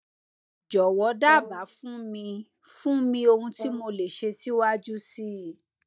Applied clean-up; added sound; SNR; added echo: neural mask model DeepFilterNet 3.